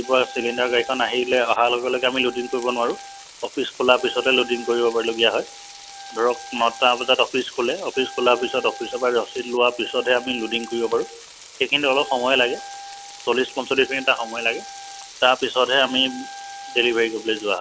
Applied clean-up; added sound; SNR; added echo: none; Wind instrument, woodwind instrument + Frying (food); 16 dB; none.